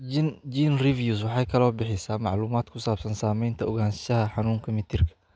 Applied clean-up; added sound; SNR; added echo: none; none; none; none.